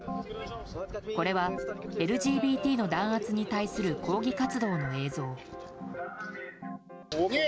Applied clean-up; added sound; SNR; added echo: none; none; none; none.